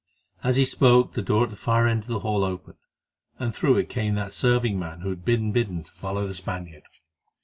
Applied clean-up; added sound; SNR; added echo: none; none; none; none.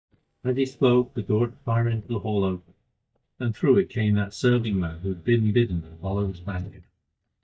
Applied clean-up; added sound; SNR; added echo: neural mask model DeepFilterNet 3.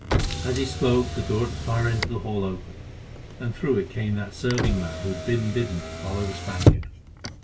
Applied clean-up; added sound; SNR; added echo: none; Motor vehicle (road); 1 dB; reverberation time 0.2 s.